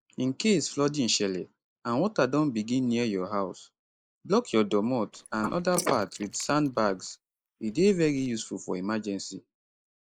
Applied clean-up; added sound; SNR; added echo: neural mask model Resemble Enhance denoiser.